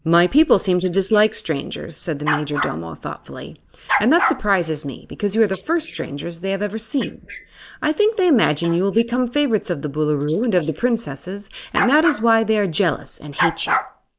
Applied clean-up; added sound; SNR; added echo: neural mask model Resemble Enhance denoiser.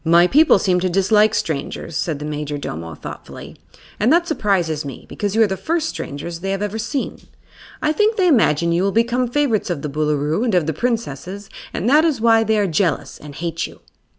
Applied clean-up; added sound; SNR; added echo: none; none; none; none.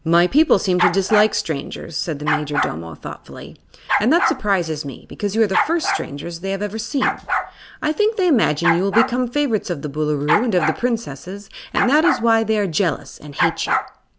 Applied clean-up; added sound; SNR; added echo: none; Bark; 5 dB; none.